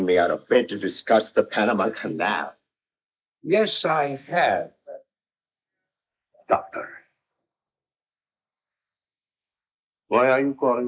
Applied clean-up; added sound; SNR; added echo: neural mask model Resemble Enhance denoiser.